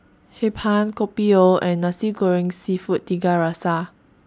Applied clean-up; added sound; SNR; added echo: none; none; none; none.